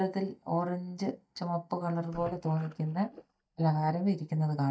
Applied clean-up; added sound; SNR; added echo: neural mask model DeepFilterNet 3.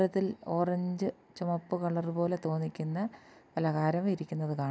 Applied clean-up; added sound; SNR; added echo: none; none; none; none.